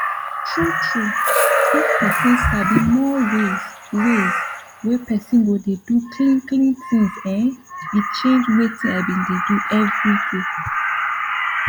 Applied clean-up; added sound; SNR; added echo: none; Crow; 2 dB; none.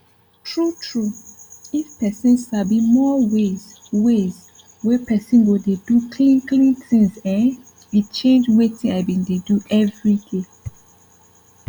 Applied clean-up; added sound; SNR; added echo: none; none; none; none.